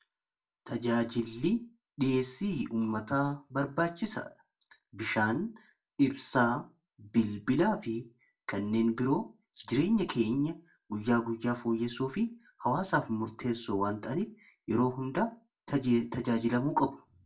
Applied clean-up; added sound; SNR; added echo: none; none; none; reverberation time 0.2 s.